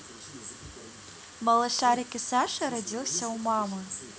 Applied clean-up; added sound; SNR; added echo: none; none; none; none.